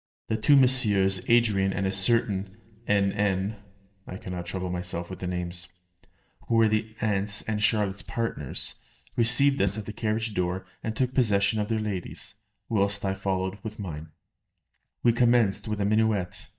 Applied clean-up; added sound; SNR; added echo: neural mask model DeepFilterNet 3.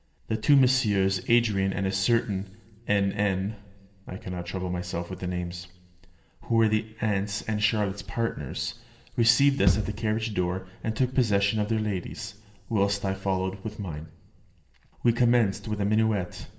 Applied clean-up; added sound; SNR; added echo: none; Bass drum; 3 dB; reverberation time 1.2 s.